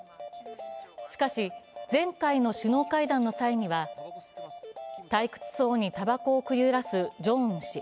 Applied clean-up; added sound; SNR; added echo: none; none; none; none.